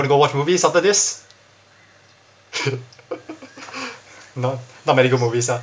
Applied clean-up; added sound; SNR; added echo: none; none; none; none.